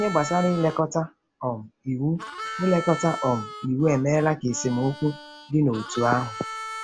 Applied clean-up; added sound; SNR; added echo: none; Harmonica; 12 dB; none.